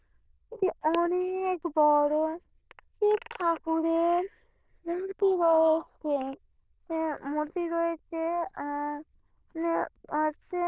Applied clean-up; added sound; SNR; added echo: neural diffusion model UNIVERSE++.